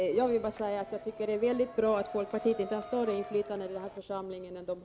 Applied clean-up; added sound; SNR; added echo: none; Crowd; 14 dB; none.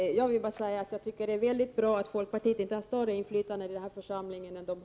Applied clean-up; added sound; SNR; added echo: none; none; none; none.